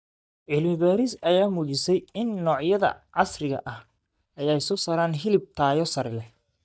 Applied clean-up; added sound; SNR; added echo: neural mask model DeepFilterNet 3.